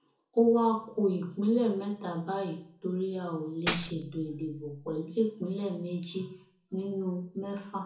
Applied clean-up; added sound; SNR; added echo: none; Tambourine; 8 dB; reverberation time 0.6 s.